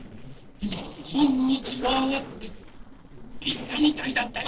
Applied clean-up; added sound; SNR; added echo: neural separator model SepFormer DNS4.